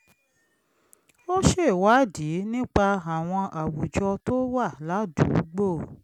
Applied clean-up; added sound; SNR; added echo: none; none; none; none.